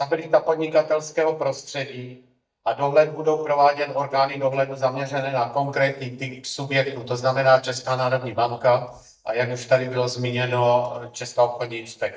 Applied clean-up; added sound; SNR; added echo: neural mask model DeepFilterNet 3.